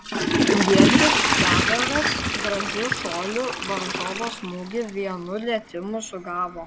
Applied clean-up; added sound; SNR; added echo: none; Toilet flush / Water; -4 dB; none.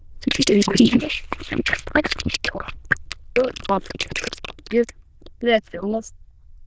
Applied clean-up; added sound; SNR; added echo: neural diffusion model UNIVERSE++.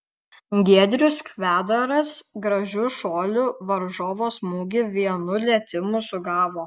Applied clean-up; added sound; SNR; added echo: none; none; none; none.